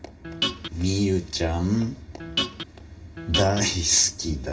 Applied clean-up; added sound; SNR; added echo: none; Guitar; 3 dB; reverberation time 0.2 s.